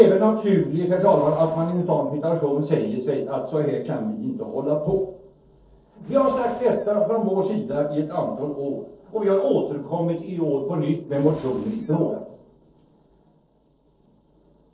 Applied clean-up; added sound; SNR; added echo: neural separator model SepFormer DNS4.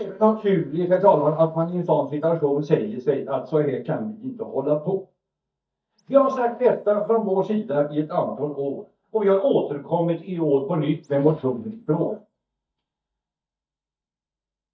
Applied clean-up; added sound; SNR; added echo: neural mask model DeepFilterNet 3.